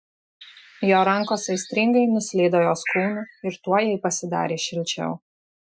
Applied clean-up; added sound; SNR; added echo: classical method Wiener filter.